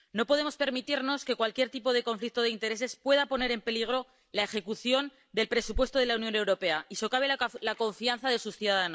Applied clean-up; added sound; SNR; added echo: none; none; none; none.